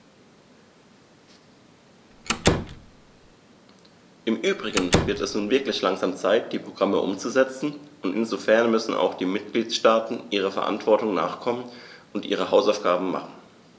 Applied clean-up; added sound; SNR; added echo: none; Slam; 2 dB; none.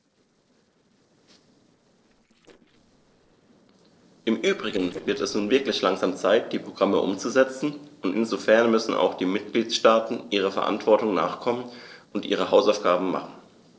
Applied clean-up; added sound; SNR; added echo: neural separator model SepFormer DNS4.